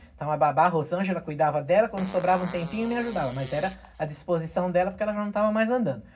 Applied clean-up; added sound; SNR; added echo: none; Fart; 18 dB; reverberation time 0.4 s.